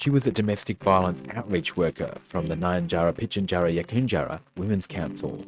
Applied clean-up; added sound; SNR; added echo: neural mask model RNNoise.